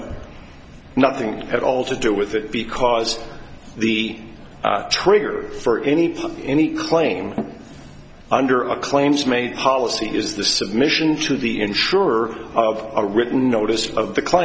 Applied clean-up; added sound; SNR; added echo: none; none; none; none.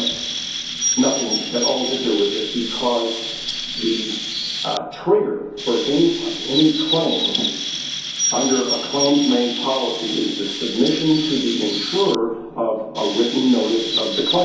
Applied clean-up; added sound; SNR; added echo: none; Chirp, tweet; 4 dB; reverberation time 0.6 s.